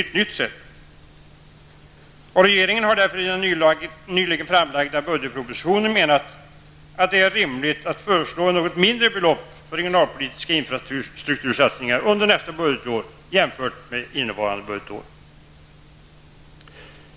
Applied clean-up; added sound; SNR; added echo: none; none; none; none.